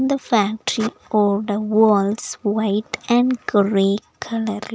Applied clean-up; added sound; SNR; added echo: none; none; none; none.